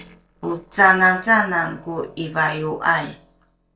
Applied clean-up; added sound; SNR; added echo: neural separator model SepFormer DNS4.